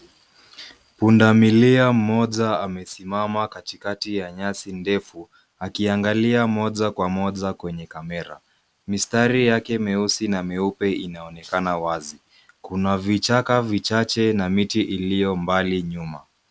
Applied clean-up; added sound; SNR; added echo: none; none; none; none.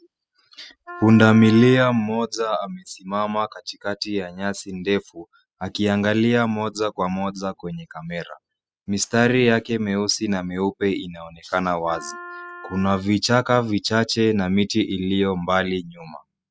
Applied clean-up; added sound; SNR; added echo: classical method spectral subtraction.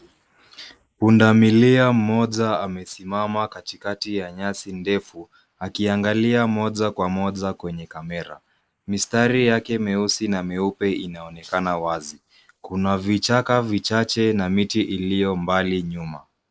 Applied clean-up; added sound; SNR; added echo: neural mask model Resemble Enhance denoiser.